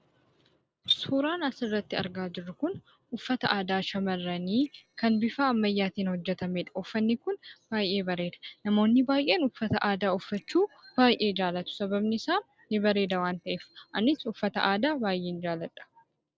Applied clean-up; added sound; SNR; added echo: neural separator model SepFormer DNS4.